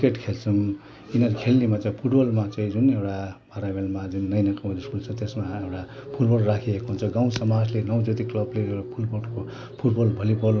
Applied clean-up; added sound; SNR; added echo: none; none; none; none.